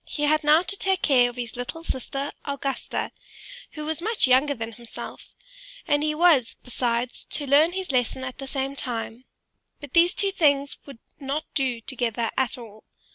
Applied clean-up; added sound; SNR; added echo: none; none; none; none.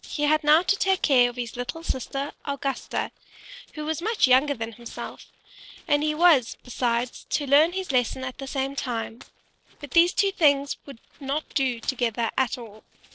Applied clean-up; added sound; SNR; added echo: neural separator model SepFormer DNS4.